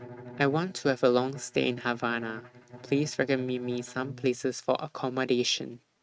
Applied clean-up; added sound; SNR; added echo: neural mask model RNNoise.